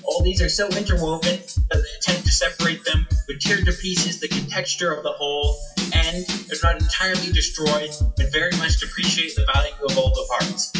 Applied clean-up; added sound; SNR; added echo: classical method WPE with log-MMSE.